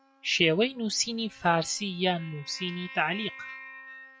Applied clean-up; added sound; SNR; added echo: classical method log-MMSE.